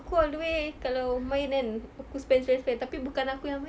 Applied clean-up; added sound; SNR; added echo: none; none; none; none.